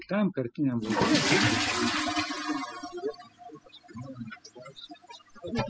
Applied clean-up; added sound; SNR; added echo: classical method spectral subtraction.